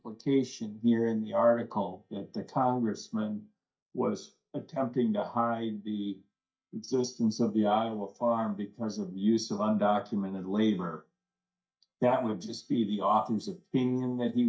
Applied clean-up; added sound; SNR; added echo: neural mask model DeepFilterNet 3.